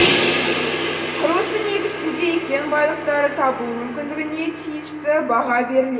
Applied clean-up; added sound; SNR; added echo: none; Crash cymbal; 2 dB; reverberation time 1.0 s.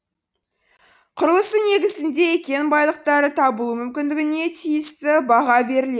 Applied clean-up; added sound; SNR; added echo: none; none; none; none.